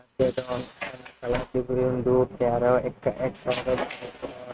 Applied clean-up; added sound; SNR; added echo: neural mask model RNNoise.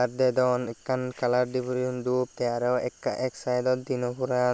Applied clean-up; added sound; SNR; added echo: none; none; none; none.